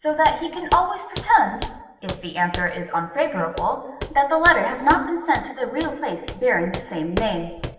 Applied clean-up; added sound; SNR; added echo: none; Walk, footsteps; 13 dB; reverberation time 1.2 s.